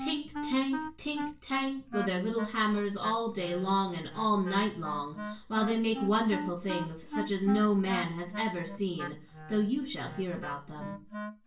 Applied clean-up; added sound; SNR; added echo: none; Wind instrument, woodwind instrument; 10 dB; reverberation time 0.3 s.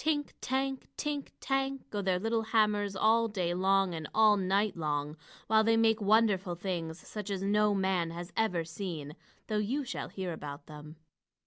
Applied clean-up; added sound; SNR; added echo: none; none; none; none.